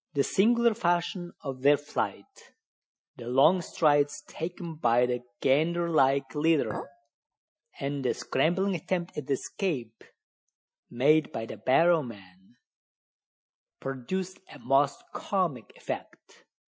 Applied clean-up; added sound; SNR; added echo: classical method Wiener filter.